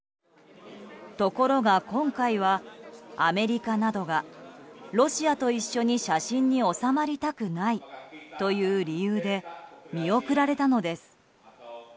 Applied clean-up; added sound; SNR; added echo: none; none; none; none.